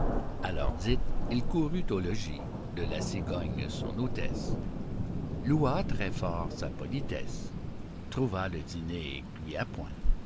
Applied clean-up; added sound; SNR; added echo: none; Thunder; -3 dB; none.